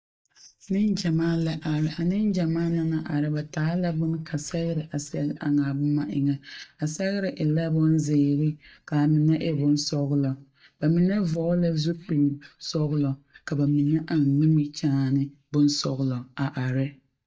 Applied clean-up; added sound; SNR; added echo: neural mask model DeepFilterNet 3.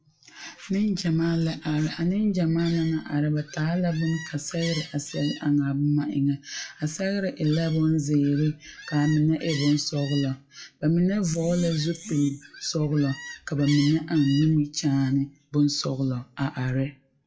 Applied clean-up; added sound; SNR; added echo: classical method WPE with log-MMSE.